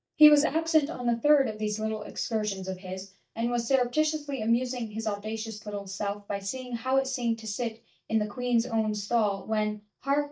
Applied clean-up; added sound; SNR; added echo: neural mask model DeepFilterNet 3.